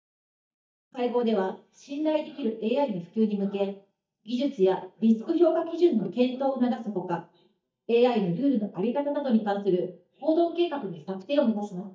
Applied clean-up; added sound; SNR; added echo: neural mask model DeepFilterNet 3.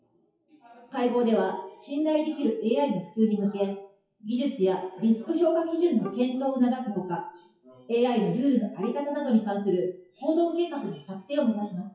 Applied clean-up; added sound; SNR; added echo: classical method WPE with log-MMSE.